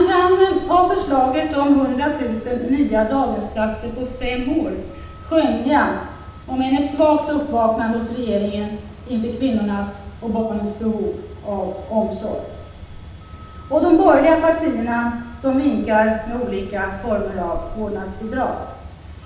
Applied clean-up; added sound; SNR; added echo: none; Truck; 17 dB; reverberation time 0.8 s.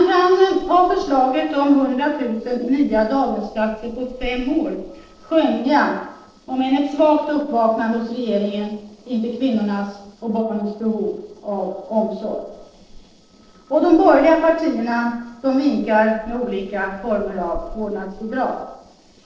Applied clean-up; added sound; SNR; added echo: neural separator model SepFormer DNS4.